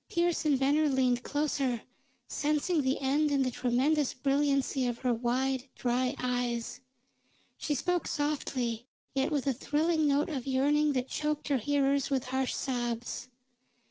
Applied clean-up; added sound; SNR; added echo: none; none; none; none.